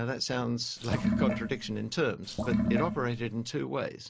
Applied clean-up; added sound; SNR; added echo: none; Sink (filling or washing) / Water; 0 dB; none.